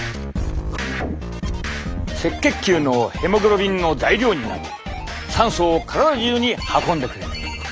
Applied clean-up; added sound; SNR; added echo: none; none; none; none.